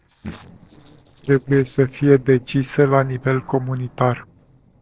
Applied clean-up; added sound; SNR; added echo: neural separator model SepFormer DNS4.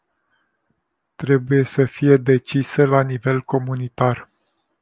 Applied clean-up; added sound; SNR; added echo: none; none; none; none.